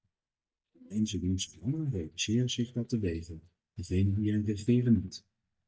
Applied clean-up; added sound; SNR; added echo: neural mask model DeepFilterNet 3.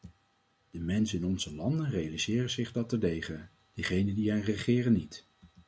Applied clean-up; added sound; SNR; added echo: none; none; none; none.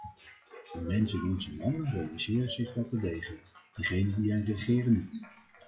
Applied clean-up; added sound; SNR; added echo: classical method WPE with log-MMSE.